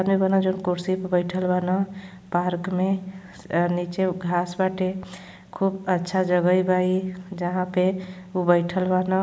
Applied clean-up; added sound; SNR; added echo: none; none; none; none.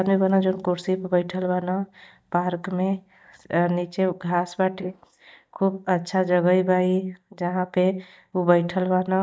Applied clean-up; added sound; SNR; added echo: neural mask model DeepFilterNet 3.